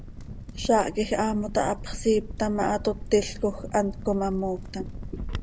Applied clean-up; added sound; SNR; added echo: none; Crackle; 10 dB; none.